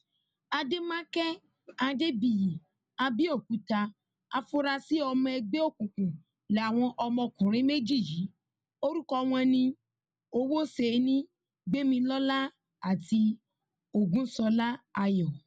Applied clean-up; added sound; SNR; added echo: none; none; none; none.